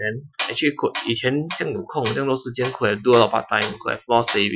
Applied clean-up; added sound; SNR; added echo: classical method Wiener filter.